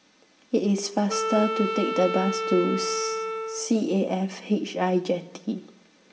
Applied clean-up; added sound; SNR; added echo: none; Wind instrument, woodwind instrument; 3 dB; reverberation time 0.8 s.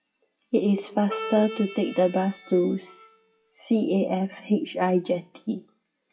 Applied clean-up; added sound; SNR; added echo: classical method WPE with log-MMSE.